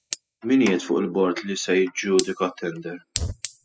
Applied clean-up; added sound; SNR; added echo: classical method spectral subtraction.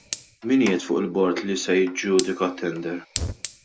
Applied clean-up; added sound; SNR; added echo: none; Fire; 12 dB; none.